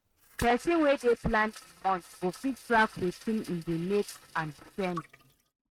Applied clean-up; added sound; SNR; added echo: neural mask model RNNoise.